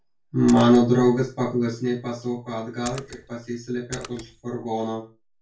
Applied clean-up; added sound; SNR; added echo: none; Splash, splatter; 18 dB; reverberation time 0.2 s.